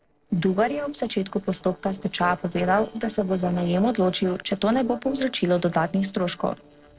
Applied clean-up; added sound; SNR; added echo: neural separator model SepFormer DNS4.